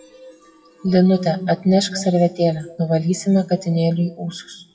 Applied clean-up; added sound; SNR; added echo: classical method WPE with log-MMSE.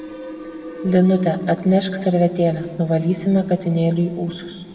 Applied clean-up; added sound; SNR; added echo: none; Fill (with liquid); 17 dB; reverberation time 1.4 s.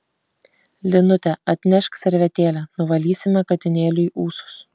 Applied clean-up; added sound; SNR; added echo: none; none; none; none.